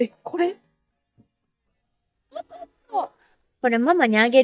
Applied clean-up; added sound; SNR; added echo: neural mask model DeepFilterNet 3.